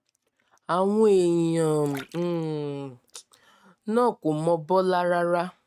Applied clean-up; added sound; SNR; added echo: neural mask model RNNoise.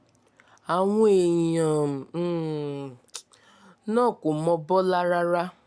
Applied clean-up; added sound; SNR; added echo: none; none; none; none.